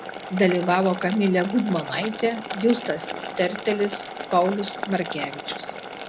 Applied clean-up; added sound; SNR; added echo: none; Boiling; 8 dB; none.